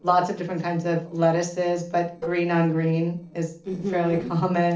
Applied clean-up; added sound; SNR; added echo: neural separator model SepFormer DNS4.